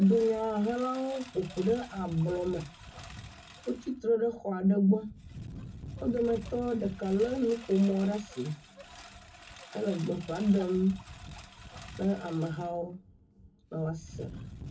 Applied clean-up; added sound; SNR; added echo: none; Engine; 16 dB; reverberation time 0.3 s.